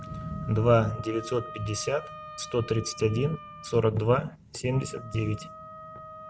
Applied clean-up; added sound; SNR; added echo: none; Wind instrument, woodwind instrument; 15 dB; none.